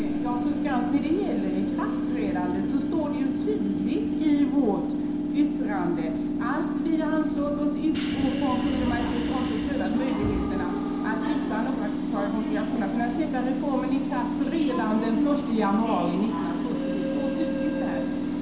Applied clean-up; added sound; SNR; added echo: none; Subway, metro, underground / Train; -2 dB; reverberation time 0.7 s.